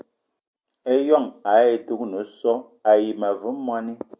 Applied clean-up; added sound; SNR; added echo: none; none; none; none.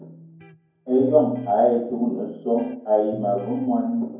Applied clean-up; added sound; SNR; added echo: none; Electric guitar; 20 dB; reverberation time 0.9 s.